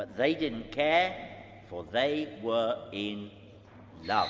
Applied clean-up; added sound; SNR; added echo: none; none; none; none.